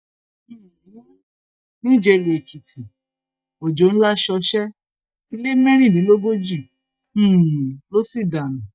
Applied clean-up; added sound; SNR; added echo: neural mask model DeepFilterNet 3.